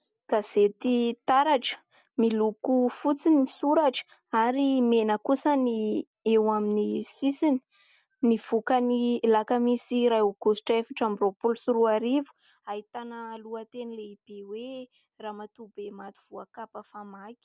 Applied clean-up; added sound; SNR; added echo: none; none; none; none.